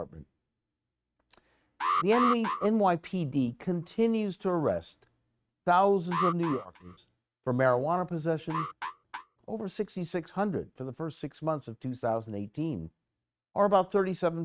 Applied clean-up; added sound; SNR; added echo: neural mask model RNNoise.